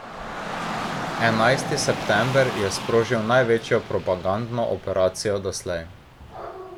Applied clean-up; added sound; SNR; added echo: none; Rain / Dog; 8 dB; none.